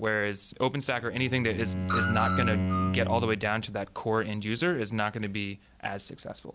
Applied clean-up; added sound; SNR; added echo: none; Screech + Bowed string instrument; 0 dB; none.